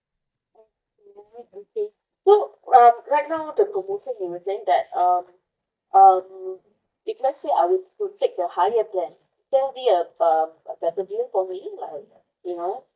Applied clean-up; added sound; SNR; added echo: neural mask model DeepFilterNet 3.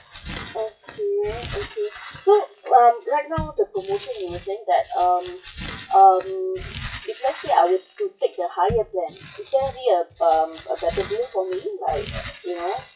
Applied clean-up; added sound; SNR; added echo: classical method WPE with log-MMSE.